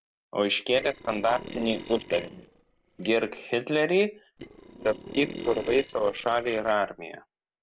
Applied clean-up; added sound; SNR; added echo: neural separator model SepFormer DNS4.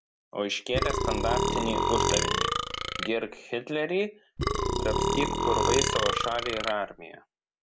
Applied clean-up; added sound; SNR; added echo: none; Burping, eructation; -4 dB; none.